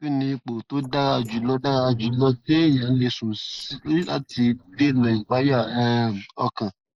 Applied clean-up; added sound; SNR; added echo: neural mask model Resemble Enhance denoiser.